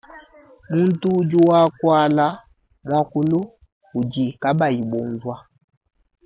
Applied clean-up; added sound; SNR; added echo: none; none; none; none.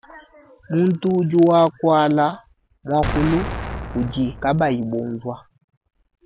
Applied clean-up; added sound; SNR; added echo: none; Explosion; 9 dB; none.